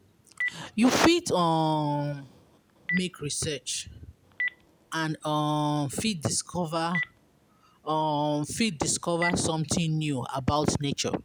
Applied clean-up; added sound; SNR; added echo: none; Telephone; 12 dB; none.